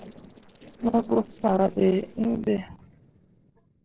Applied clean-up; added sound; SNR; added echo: neural separator model SepFormer DNS4.